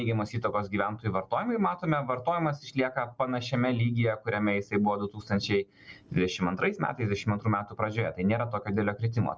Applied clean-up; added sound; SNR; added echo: none; none; none; none.